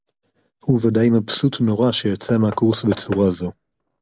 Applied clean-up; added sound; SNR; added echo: none; Knock / Wood; 17 dB; none.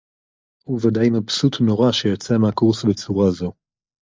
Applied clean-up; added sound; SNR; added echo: neural mask model DeepFilterNet 3.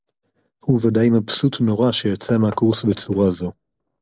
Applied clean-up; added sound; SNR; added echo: neural separator model SepFormer DNS4.